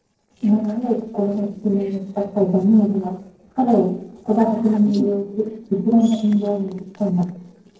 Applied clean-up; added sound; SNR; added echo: neural separator model SepFormer DNS4.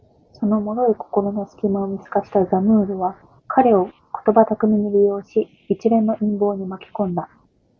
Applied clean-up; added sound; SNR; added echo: none; none; none; none.